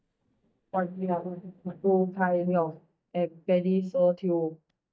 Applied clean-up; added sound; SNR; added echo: neural mask model DeepFilterNet 3.